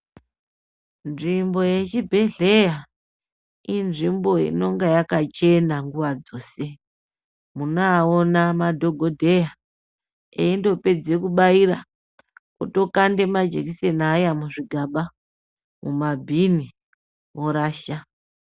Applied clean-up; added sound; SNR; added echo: none; none; none; none.